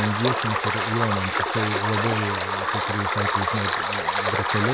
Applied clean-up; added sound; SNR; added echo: none; Stream; -3 dB; none.